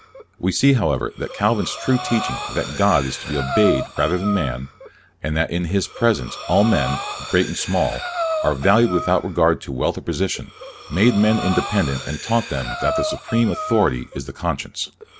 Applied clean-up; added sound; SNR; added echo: none; Breathing; 9 dB; none.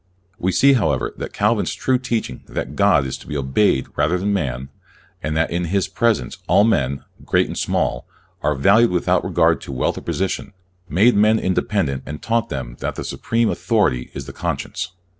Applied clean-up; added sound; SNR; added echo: none; none; none; none.